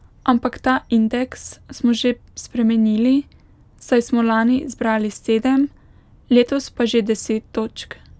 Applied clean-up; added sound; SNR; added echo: none; none; none; none.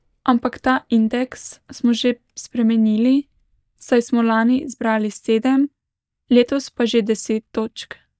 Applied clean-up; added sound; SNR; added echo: neural mask model DeepFilterNet 3.